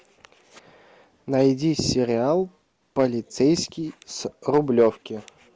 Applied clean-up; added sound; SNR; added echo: none; none; none; none.